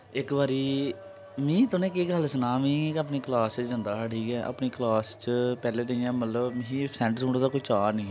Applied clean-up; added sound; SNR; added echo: none; none; none; none.